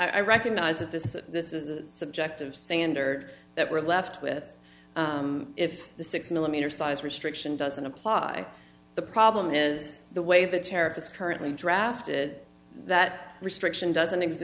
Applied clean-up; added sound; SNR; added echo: none; none; none; none.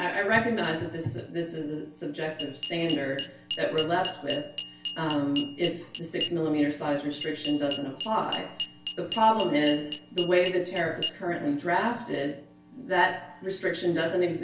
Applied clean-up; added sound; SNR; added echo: none; Glass; 9 dB; reverberation time 0.3 s.